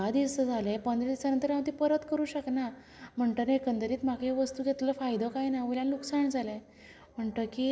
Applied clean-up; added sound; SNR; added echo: none; none; none; none.